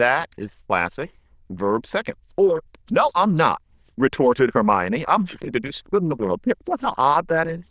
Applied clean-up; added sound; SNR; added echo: neural diffusion model UNIVERSE++.